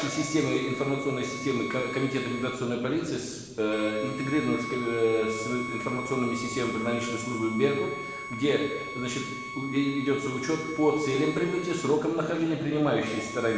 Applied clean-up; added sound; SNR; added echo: none; Bowed string instrument; 11 dB; reverberation time 1.2 s.